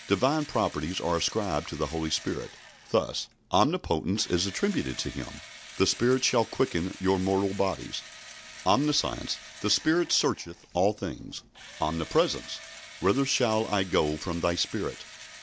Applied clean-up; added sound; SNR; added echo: none; Engine / Drill; 18 dB; none.